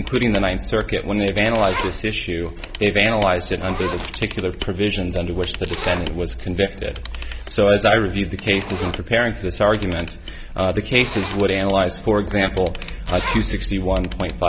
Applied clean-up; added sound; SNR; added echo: none; Camera + Zipper (clothing); 8 dB; none.